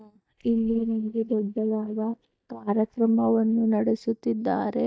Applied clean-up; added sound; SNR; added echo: neural mask model DeepFilterNet 3.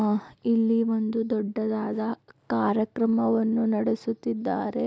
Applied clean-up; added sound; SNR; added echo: none; none; none; none.